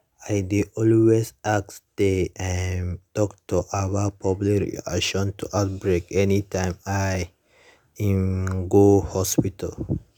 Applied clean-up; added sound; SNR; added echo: none; none; none; none.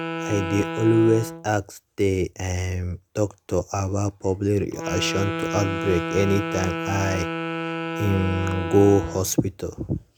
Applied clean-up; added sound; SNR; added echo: none; Wind instrument, woodwind instrument; 7 dB; none.